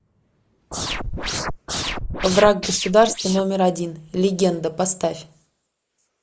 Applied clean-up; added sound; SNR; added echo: neural mask model Resemble Enhance denoiser.